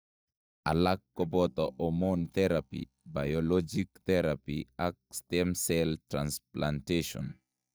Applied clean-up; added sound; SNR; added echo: neural mask model DeepFilterNet 3.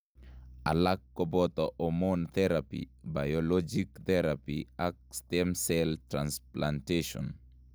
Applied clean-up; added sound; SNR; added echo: none; none; none; none.